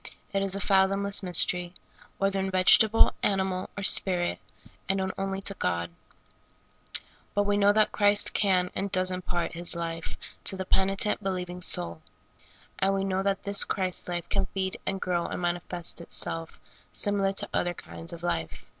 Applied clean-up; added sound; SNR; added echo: none; none; none; none.